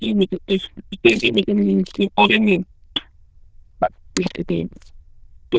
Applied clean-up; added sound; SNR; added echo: neural diffusion model UNIVERSE++.